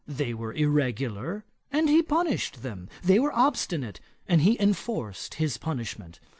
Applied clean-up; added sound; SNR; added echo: none; none; none; none.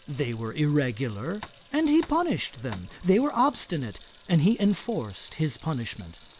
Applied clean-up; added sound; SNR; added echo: none; Sink (filling or washing) / Water tap, faucet + Tap; 19 dB; none.